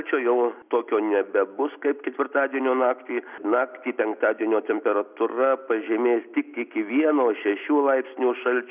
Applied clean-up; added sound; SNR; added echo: none; none; none; none.